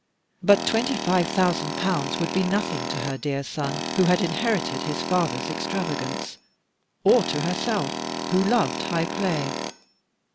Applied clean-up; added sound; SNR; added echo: none; Tools; 4 dB; none.